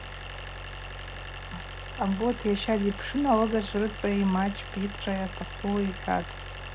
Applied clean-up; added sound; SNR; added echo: none; Idling; 9 dB; none.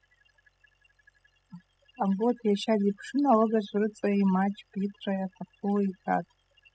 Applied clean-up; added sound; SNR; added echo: classical method spectral subtraction.